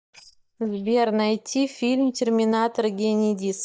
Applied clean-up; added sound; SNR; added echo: neural mask model DeepFilterNet 3.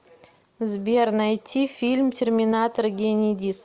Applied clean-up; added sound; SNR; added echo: none; none; none; none.